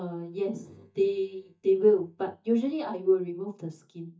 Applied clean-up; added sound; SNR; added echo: neural mask model DeepFilterNet 3.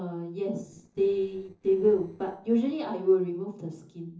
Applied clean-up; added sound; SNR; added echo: neural separator model SepFormer DNS4.